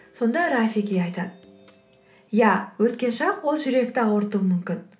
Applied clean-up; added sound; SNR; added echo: none; none; none; none.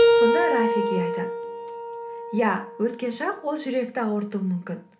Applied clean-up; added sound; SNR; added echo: none; Keyboard (musical); -2 dB; none.